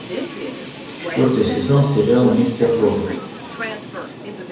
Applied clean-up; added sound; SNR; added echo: none; Subway, metro, underground; 8 dB; reverberation time 1.0 s.